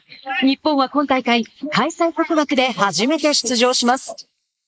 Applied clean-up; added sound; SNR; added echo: neural mask model Resemble Enhance denoiser.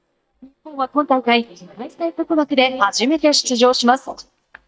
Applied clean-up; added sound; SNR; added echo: neural mask model DeepFilterNet 3.